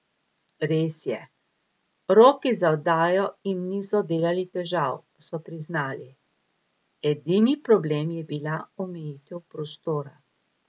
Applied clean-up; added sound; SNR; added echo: none; none; none; none.